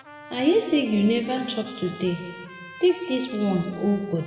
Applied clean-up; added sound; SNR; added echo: none; Trumpet; 18 dB; reverberation time 1.6 s.